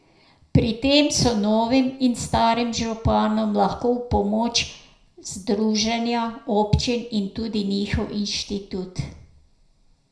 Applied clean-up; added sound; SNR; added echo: none; none; none; reverberation time 0.5 s.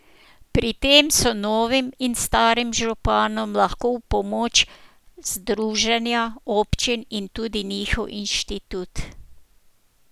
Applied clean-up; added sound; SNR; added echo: none; none; none; none.